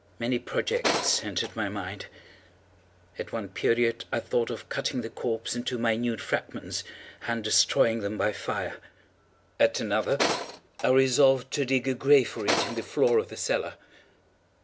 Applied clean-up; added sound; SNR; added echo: none; Tools; 5 dB; none.